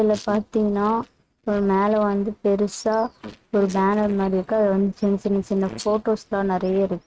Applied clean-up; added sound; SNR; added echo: neural mask model RNNoise.